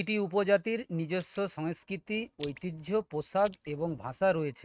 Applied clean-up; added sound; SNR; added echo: neural mask model RNNoise.